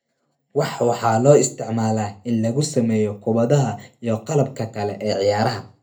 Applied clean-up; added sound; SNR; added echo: none; none; none; reverberation time 0.3 s.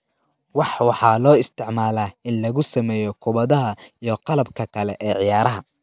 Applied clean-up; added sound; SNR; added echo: none; none; none; none.